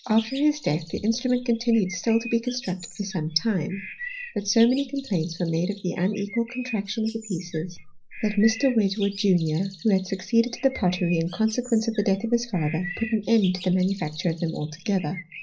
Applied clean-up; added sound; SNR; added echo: none; Bird; 17 dB; reverberation time 0.5 s.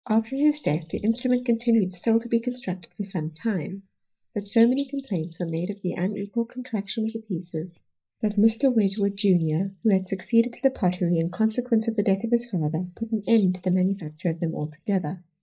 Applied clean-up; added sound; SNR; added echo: neural mask model DeepFilterNet 3.